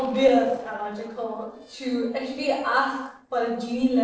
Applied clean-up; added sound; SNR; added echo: neural separator model SepFormer DNS4.